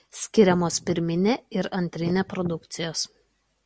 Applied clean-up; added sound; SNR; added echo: none; Wind; 14 dB; none.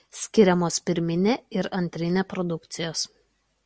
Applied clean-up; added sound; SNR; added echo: none; none; none; none.